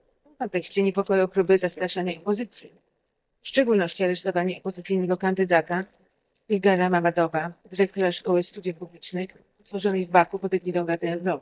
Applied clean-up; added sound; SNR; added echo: neural mask model DeepFilterNet 3.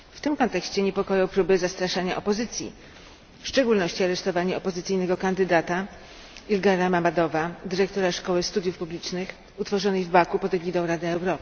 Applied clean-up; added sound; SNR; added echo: none; none; none; none.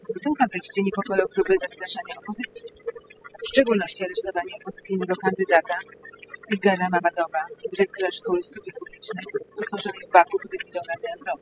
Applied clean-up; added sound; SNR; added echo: classical method spectral subtraction.